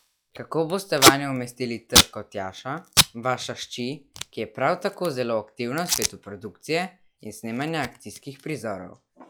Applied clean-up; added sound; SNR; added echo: classical method log-MMSE.